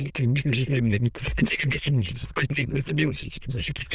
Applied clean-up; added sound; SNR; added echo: neural diffusion model UNIVERSE++.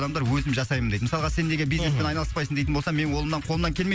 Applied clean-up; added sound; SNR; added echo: none; none; none; none.